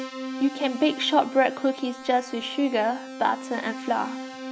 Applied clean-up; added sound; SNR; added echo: none; Keyboard (musical); 11 dB; none.